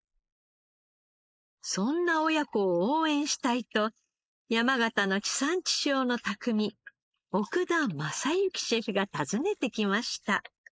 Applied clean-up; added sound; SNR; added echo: neural mask model Resemble Enhance denoiser.